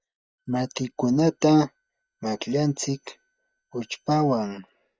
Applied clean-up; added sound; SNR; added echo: neural mask model DeepFilterNet 3.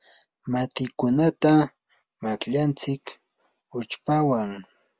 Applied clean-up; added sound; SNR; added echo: none; none; none; none.